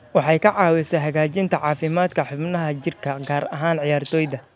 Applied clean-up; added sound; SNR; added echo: none; none; none; none.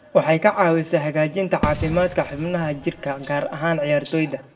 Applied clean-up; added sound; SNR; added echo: none; Fireworks; 11 dB; reverberation time 0.3 s.